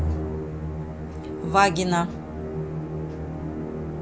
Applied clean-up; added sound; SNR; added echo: none; Musical instrument; 2 dB; none.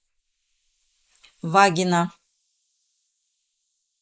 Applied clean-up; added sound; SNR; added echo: neural mask model Resemble Enhance denoiser.